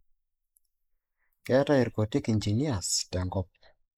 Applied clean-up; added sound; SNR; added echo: neural mask model Resemble Enhance denoiser.